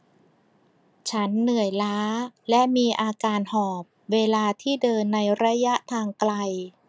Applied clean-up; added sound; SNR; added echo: none; none; none; none.